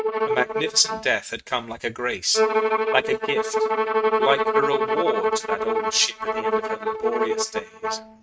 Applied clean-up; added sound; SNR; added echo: neural mask model RNNoise.